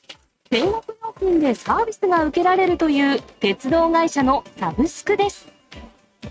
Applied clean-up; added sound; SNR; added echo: neural mask model RNNoise.